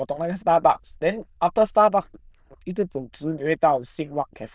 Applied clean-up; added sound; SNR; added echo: neural diffusion model UNIVERSE++.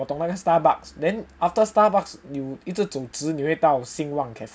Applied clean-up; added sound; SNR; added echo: none; none; none; none.